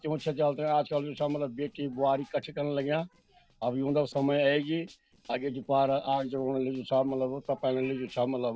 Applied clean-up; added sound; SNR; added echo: neural separator model SepFormer DNS4.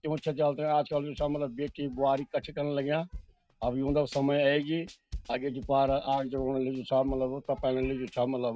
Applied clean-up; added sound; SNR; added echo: neural mask model RNNoise.